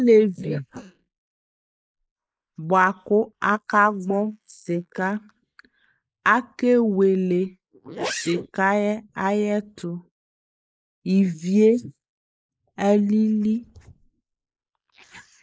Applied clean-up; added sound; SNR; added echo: neural mask model Resemble Enhance denoiser.